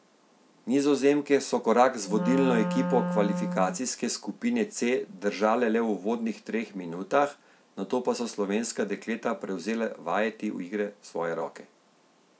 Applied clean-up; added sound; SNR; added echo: none; Wind instrument, woodwind instrument; 3 dB; none.